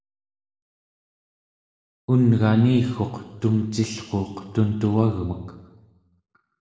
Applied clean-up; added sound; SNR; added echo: none; none; none; reverberation time 1.1 s.